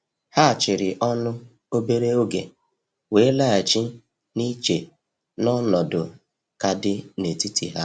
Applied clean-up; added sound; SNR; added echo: none; none; none; none.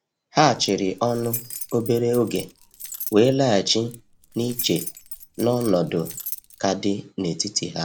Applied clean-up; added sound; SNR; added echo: none; Keys jangling; 13 dB; none.